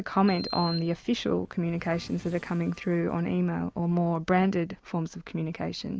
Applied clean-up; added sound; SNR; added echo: none; Sliding door; 17 dB; none.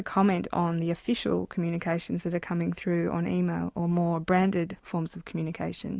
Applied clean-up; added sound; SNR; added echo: none; none; none; none.